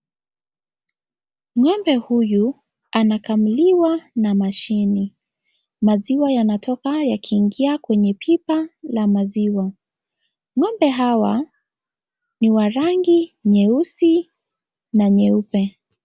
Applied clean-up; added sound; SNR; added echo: none; none; none; none.